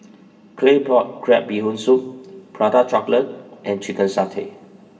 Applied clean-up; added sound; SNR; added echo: none; none; none; reverberation time 1.7 s.